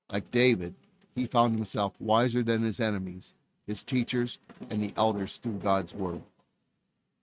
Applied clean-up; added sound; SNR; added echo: neural mask model RNNoise.